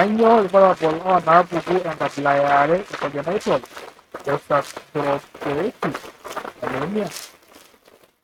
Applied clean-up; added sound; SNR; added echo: neural mask model RNNoise.